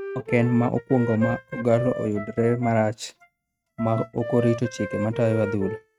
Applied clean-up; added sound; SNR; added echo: neural mask model RNNoise.